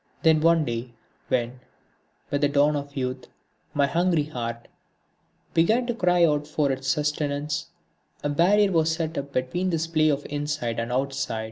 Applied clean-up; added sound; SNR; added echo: none; none; none; none.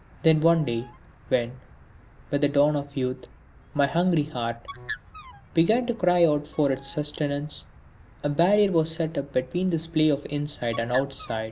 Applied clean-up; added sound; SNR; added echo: none; Bird; 19 dB; none.